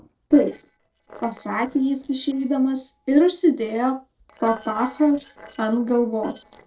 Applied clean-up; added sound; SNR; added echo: neural separator model SepFormer DNS4.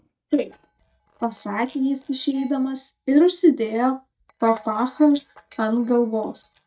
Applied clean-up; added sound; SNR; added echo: neural mask model DeepFilterNet 3.